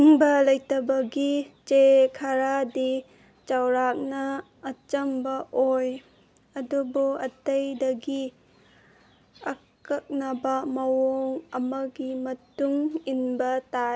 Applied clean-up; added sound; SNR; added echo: none; none; none; none.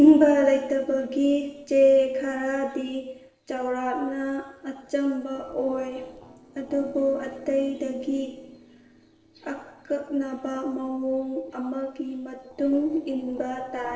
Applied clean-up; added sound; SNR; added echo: neural separator model SepFormer DNS4.